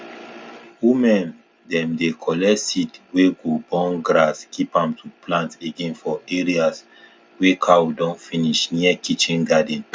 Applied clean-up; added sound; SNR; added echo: none; none; none; none.